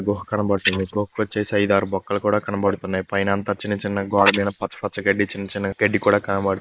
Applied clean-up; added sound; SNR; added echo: neural mask model Resemble Enhance denoiser.